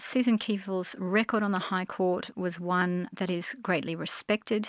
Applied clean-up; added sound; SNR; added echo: none; none; none; none.